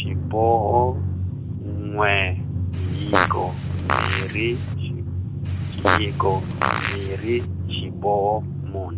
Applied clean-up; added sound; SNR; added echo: none; Fart + Drum; -1 dB; none.